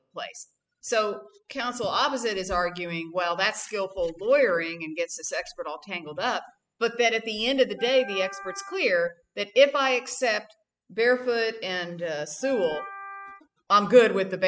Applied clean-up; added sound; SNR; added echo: classical method spectral subtraction.